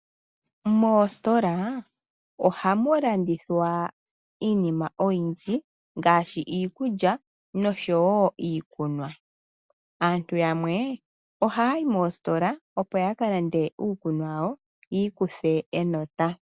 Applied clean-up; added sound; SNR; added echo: none; none; none; none.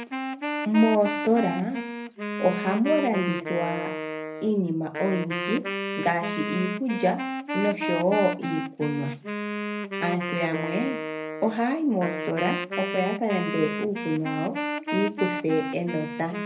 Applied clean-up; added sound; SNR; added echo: none; Wind instrument, woodwind instrument; 4 dB; reverberation time 0.3 s.